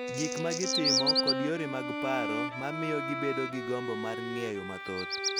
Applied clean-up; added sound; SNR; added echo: none; Bird vocalization, bird call, bird song + Bowed string instrument; -3 dB; none.